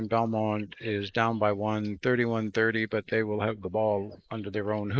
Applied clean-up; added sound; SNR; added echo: neural mask model Resemble Enhance denoiser.